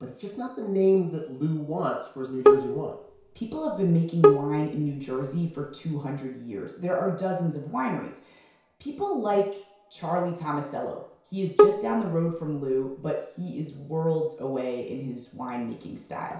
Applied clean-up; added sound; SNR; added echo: none; Bowed string instrument; -4 dB; reverberation time 0.6 s.